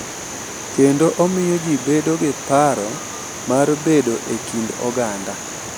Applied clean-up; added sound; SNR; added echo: none; Water; 12 dB; none.